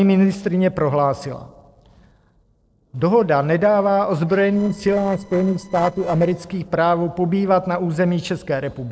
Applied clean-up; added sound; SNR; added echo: neural separator model SepFormer DNS4.